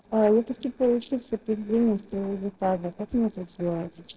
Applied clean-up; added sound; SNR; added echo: neural separator model SepFormer DNS4.